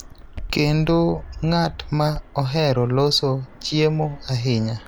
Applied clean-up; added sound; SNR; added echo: none; Fixed-wing aircraft, airplane; 15 dB; none.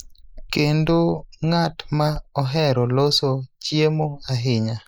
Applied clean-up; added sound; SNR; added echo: neural mask model Resemble Enhance denoiser.